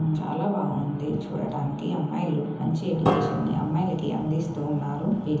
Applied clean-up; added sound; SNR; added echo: none; Piano; 4 dB; reverberation time 1.3 s.